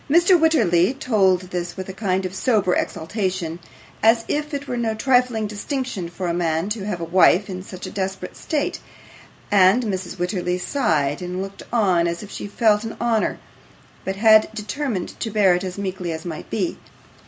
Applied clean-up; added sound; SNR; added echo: none; none; none; none.